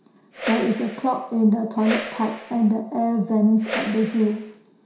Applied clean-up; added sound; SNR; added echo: none; Whoosh, swoosh, swish; 11 dB; reverberation time 0.7 s.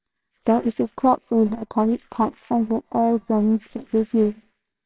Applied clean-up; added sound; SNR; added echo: neural separator model SepFormer WHAMR!.